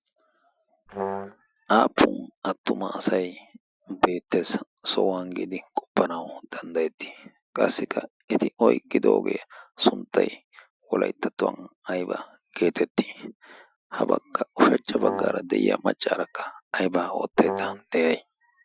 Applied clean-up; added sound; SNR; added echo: classical method Wiener filter.